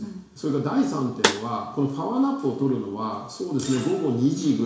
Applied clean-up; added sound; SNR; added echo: none; Snare drum; 0 dB; reverberation time 0.7 s.